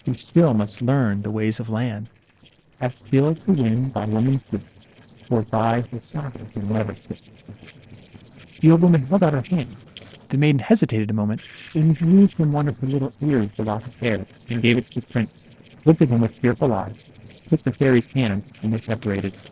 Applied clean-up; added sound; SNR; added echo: neural separator model SepFormer DNS4.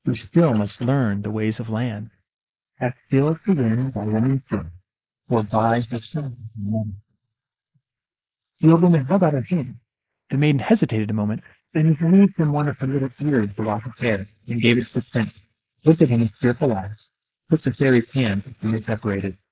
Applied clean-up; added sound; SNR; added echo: neural mask model Resemble Enhance denoiser.